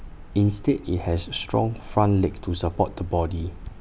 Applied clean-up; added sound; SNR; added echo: none; none; none; none.